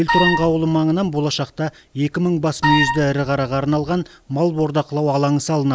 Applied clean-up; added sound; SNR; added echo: none; Wind instrument, woodwind instrument; 1 dB; none.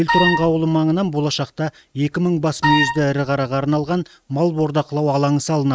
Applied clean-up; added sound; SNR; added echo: neural mask model RNNoise.